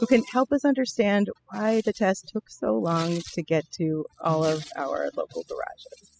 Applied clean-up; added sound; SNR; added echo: classical method spectral subtraction.